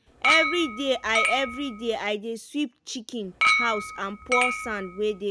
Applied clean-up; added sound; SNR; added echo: none; Chink, clink; -1 dB; none.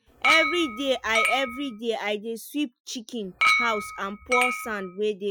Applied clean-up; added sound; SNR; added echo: classical method Wiener filter.